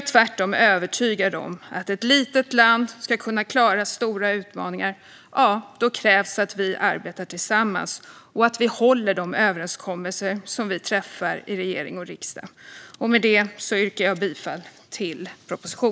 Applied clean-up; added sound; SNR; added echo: none; none; none; none.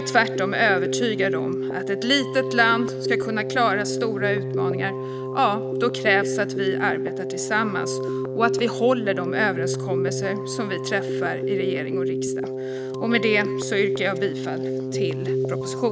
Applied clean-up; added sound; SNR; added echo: none; Keyboard (musical); 1 dB; none.